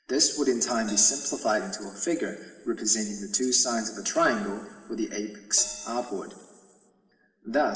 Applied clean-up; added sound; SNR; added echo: none; Crash cymbal; 17 dB; reverberation time 2.6 s.